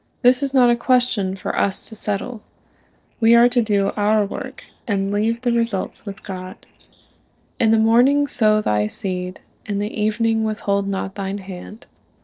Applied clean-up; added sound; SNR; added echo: neural separator model SepFormer DNS4.